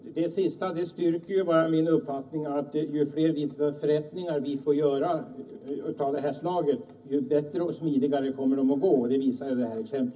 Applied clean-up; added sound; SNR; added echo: none; none; none; reverberation time 0.4 s.